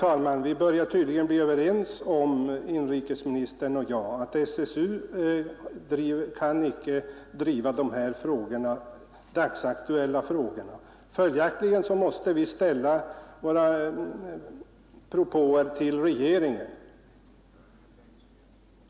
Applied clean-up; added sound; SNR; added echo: none; none; none; none.